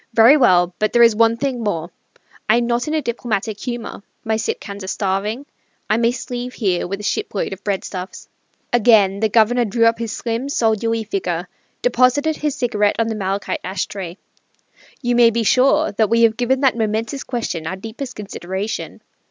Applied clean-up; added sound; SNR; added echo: none; none; none; none.